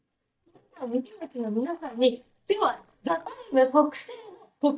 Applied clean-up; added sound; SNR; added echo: neural mask model DeepFilterNet 3.